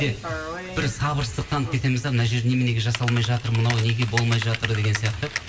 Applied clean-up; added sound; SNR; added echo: none; Typing; 11 dB; reverberation time 0.7 s.